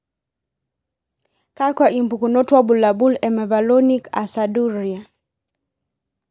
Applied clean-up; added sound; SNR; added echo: none; none; none; none.